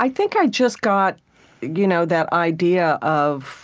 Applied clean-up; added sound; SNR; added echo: none; none; none; none.